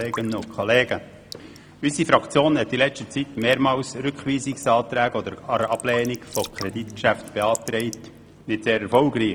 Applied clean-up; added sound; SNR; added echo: none; Raindrop / Drip / Trickle, dribble; 19 dB; none.